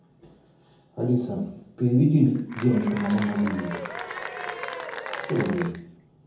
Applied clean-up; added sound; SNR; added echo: none; Applause / Cheering; 9 dB; reverberation time 0.7 s.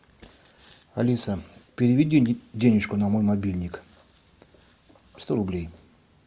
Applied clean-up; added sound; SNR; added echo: none; none; none; none.